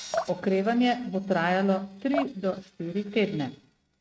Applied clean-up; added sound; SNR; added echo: neural mask model RNNoise.